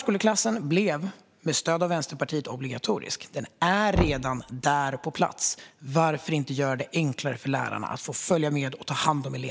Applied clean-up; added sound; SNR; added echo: none; Knock; 10 dB; none.